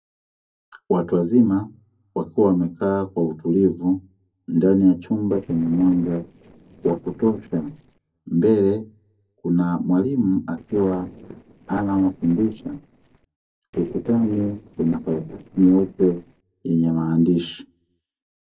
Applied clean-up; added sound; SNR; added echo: neural separator model SepFormer DNS4.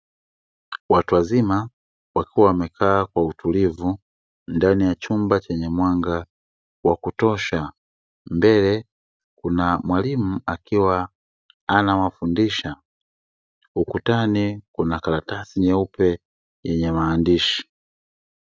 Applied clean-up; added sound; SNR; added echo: none; none; none; none.